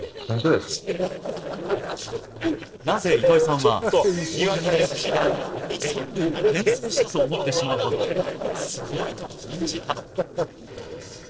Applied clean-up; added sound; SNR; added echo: neural separator model SepFormer DNS4.